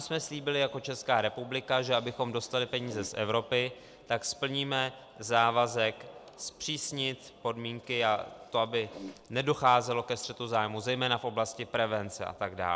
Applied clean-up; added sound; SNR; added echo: none; Fart; 18 dB; none.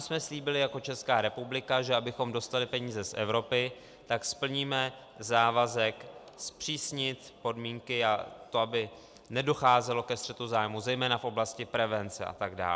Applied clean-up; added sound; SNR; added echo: none; none; none; none.